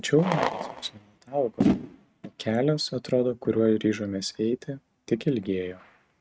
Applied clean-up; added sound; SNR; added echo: neural mask model RNNoise.